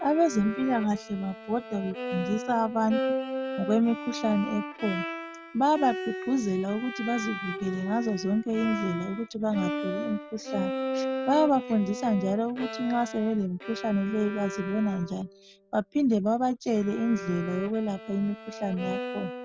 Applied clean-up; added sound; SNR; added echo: none; Bowed string instrument; 8 dB; none.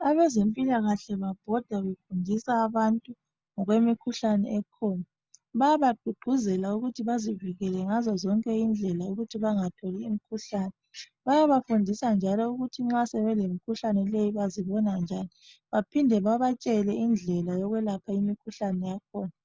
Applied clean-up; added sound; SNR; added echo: none; none; none; none.